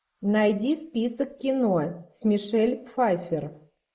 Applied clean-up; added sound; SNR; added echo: neural mask model Resemble Enhance denoiser.